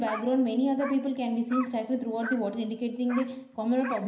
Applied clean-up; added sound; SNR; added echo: none; Dog; 14 dB; reverberation time 0.5 s.